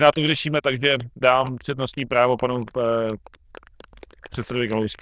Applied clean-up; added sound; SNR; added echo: neural diffusion model UNIVERSE++.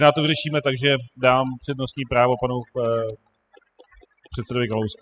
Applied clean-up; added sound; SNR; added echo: classical method spectral subtraction.